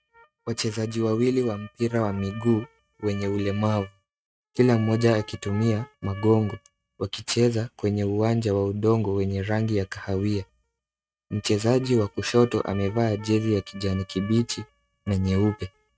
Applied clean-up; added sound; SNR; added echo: neural mask model RNNoise.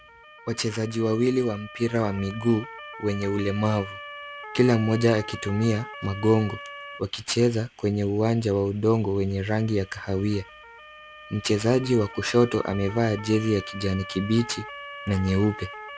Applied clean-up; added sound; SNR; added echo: none; Motor vehicle (road) / Siren; 16 dB; none.